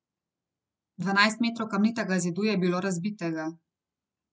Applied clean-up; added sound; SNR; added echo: none; none; none; none.